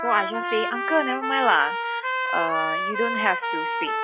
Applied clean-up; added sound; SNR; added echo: classical method log-MMSE.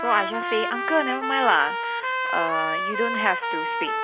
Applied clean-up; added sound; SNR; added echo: none; Trumpet; 1 dB; none.